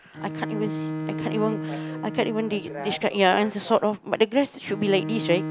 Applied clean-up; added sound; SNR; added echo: none; Bowed string instrument; 8 dB; none.